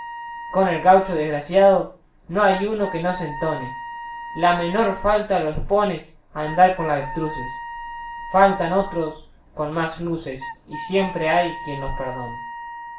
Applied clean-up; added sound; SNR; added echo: none; Wind instrument, woodwind instrument; 13 dB; reverberation time 0.3 s.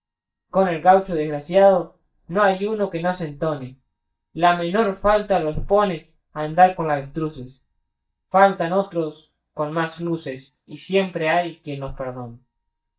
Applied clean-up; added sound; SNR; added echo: neural mask model DeepFilterNet 3.